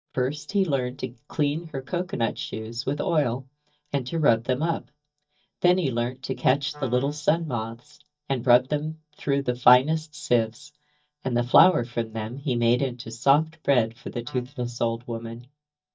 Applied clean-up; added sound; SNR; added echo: neural mask model DeepFilterNet 3.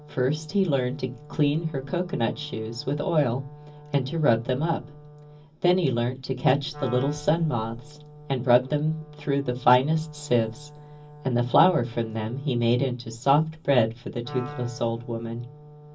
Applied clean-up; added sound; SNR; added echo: none; Wind instrument, woodwind instrument; 19 dB; reverberation time 0.4 s.